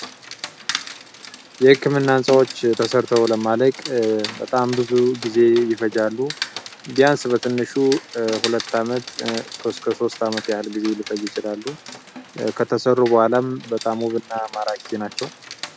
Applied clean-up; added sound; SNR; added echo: none; Rain; 14 dB; none.